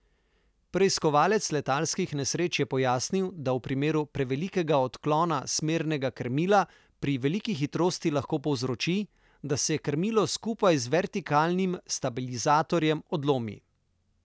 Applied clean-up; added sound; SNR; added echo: none; none; none; none.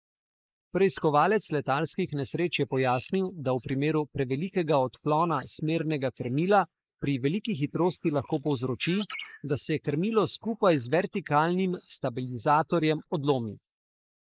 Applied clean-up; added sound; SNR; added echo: neural mask model Resemble Enhance denoiser.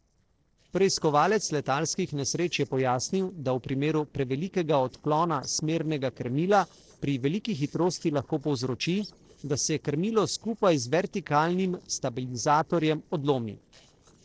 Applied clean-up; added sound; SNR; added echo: neural separator model SepFormer DNS4.